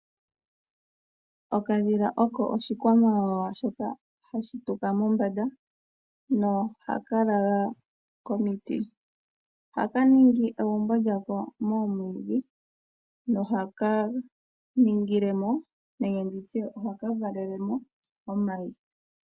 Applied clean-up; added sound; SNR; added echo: none; none; none; none.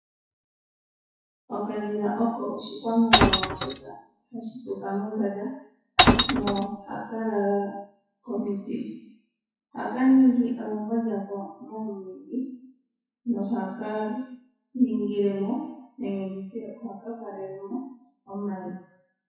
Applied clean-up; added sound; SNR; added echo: classical method WPE with log-MMSE.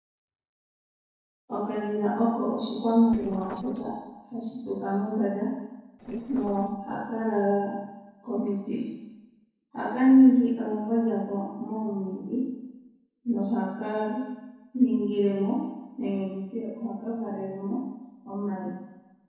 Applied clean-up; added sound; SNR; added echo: neural separator model SepFormer DNS4.